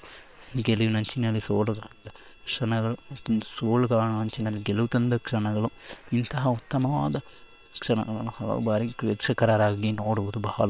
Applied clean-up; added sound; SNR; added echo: neural separator model SepFormer WHAM!.